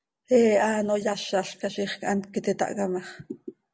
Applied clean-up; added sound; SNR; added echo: none; none; none; none.